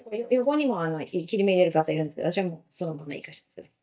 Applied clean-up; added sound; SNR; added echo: neural mask model DeepFilterNet 3.